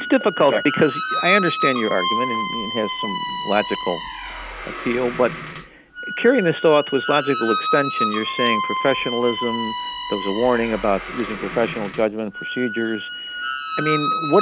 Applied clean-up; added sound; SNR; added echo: none; Squeak; 5 dB; none.